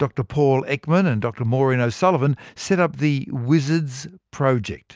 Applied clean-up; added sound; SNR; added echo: none; none; none; none.